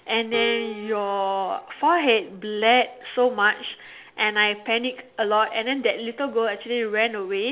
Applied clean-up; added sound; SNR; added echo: none; Keyboard (musical); 19 dB; none.